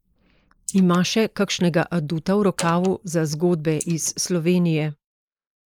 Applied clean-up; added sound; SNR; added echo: neural mask model Resemble Enhance denoiser.